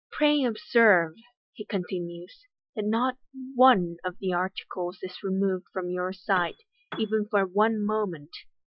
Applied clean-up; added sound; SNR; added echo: classical method Wiener filter.